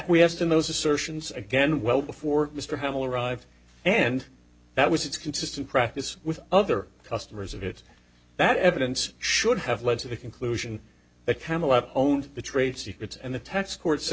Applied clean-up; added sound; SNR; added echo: none; none; none; none.